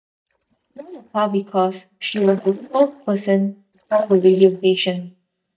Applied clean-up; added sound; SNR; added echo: neural mask model DeepFilterNet 3.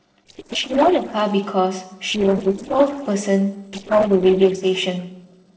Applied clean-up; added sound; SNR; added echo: neural separator model SepFormer DNS4.